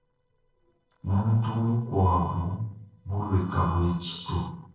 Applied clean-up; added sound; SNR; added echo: neural separator model SepFormer DNS4.